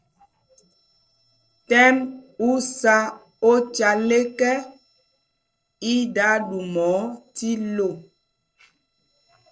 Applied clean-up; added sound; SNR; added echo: neural separator model SepFormer DNS4.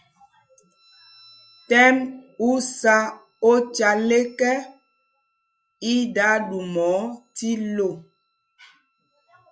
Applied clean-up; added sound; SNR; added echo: classical method log-MMSE.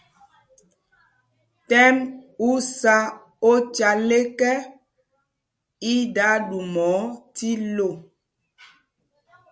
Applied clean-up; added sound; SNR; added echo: none; none; none; none.